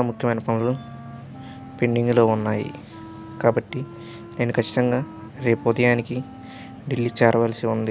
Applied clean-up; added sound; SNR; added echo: none; Wind instrument, woodwind instrument; 19 dB; none.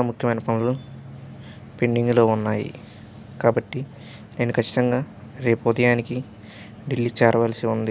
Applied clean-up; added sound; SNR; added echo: none; none; none; none.